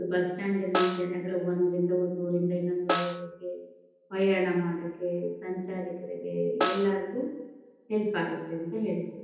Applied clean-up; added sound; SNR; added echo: none; Snare drum; 6 dB; reverberation time 0.9 s.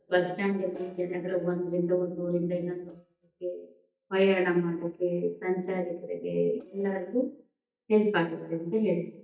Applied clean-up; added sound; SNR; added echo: neural mask model DeepFilterNet 3.